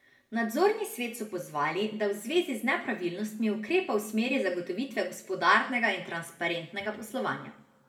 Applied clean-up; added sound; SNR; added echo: none; none; none; reverberation time 0.7 s.